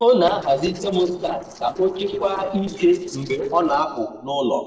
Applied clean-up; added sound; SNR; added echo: neural separator model SepFormer DNS4.